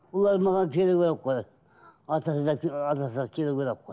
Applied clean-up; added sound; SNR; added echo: none; none; none; none.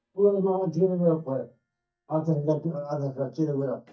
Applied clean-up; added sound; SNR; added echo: neural mask model DeepFilterNet 3.